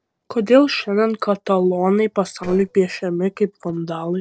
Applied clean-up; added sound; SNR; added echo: neural separator model SepFormer DNS4.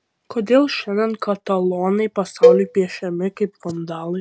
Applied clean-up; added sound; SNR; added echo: none; Cowbell; -1 dB; none.